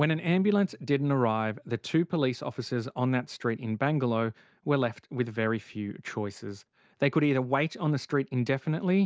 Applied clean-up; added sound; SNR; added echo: none; none; none; none.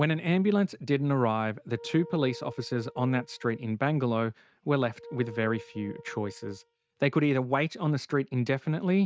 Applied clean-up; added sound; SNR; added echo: neural mask model RNNoise.